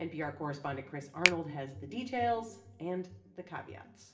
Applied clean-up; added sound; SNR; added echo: none; Finger snapping; 0 dB; reverberation time 0.6 s.